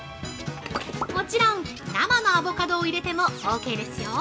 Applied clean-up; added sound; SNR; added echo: none; none; none; none.